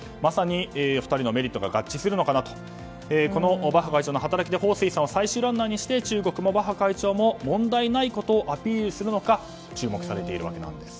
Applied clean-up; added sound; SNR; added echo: none; none; none; none.